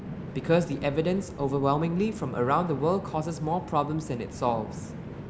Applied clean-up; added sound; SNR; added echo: none; Train; 10 dB; none.